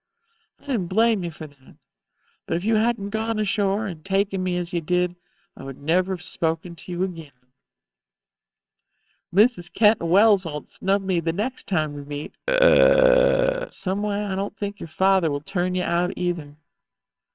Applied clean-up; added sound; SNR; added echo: neural separator model SepFormer WHAMR!.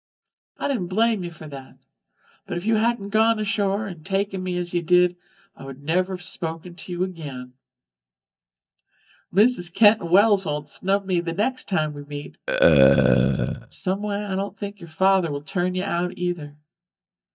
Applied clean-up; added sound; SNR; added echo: neural mask model DeepFilterNet 3.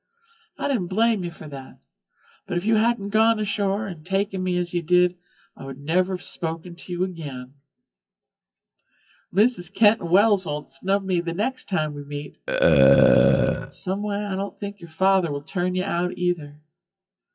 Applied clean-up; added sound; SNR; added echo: classical method WPE with log-MMSE.